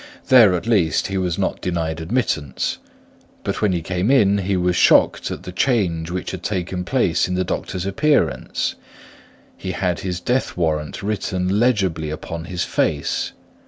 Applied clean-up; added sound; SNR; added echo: none; none; none; none.